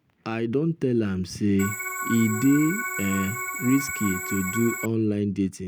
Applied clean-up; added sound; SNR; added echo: none; Organ; 6 dB; none.